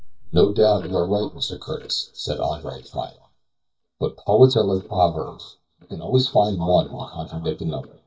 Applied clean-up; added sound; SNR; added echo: neural mask model DeepFilterNet 3.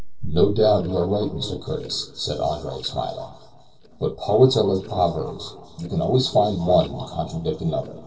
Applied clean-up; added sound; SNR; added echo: neural separator model SepFormer DNS4.